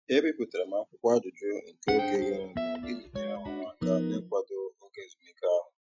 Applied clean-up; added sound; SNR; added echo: classical method Wiener filter.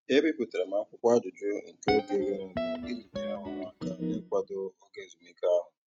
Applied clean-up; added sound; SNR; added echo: neural mask model RNNoise.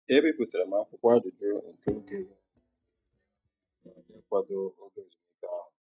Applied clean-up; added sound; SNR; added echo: neural mask model DeepFilterNet 3.